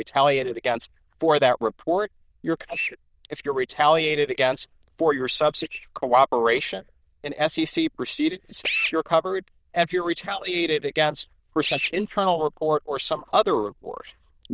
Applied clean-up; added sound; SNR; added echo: neural diffusion model UNIVERSE++.